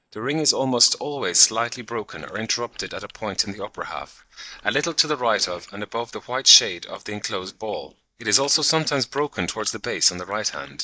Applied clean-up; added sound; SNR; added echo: neural mask model DeepFilterNet 3.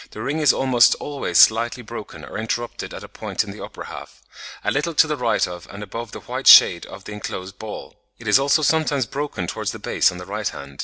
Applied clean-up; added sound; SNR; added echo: none; none; none; none.